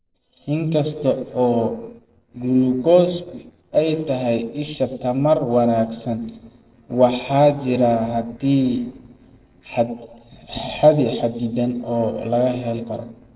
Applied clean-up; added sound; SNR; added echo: neural separator model SepFormer DNS4.